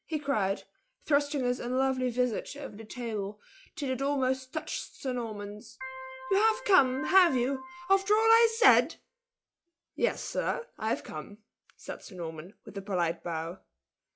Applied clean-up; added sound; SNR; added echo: classical method log-MMSE.